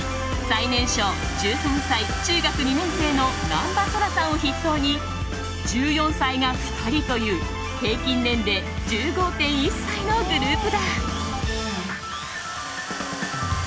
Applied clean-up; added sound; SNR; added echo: none; Drill; 14 dB; none.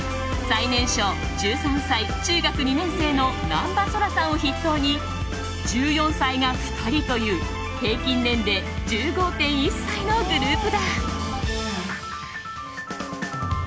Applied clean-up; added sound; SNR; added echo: none; none; none; none.